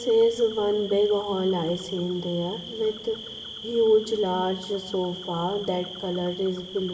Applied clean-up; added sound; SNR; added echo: none; Cricket; 14 dB; reverberation time 1.6 s.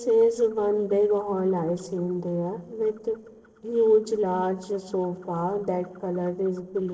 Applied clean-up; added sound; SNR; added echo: neural separator model SepFormer DNS4.